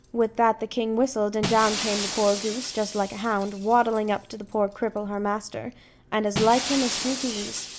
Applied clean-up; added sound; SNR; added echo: none; Shatter; 9 dB; none.